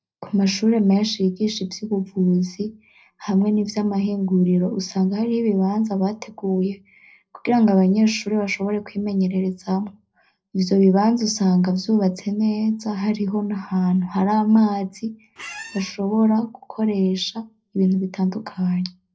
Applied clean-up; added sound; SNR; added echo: neural separator model SepFormer DNS4.